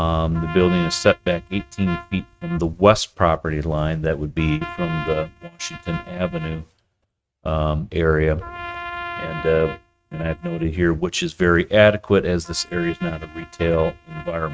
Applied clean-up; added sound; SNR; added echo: neural mask model RNNoise.